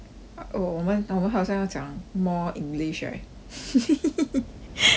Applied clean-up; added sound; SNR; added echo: none; none; none; none.